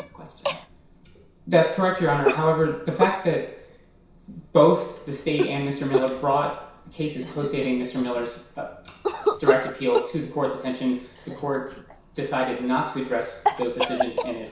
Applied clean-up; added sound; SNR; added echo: none; Cough; 5 dB; reverberation time 0.6 s.